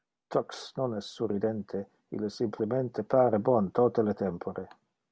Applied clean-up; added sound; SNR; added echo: none; none; none; none.